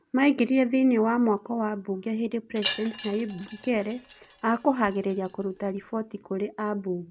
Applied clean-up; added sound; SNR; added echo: none; Wind chime; 9 dB; none.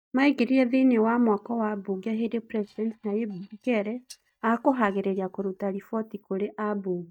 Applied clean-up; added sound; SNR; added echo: neural mask model DeepFilterNet 3.